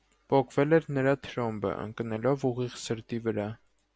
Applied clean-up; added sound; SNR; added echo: none; none; none; none.